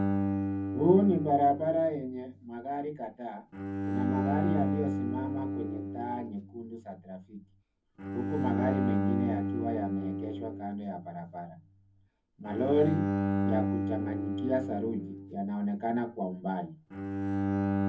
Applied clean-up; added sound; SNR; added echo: none; Bowed string instrument; 0 dB; reverberation time 0.3 s.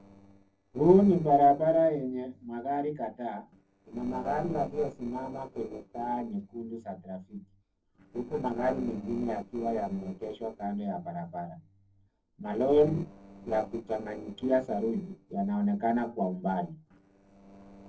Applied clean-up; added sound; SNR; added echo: neural separator model SepFormer DNS4.